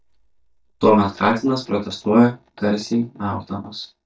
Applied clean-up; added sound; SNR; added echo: neural mask model DeepFilterNet 3.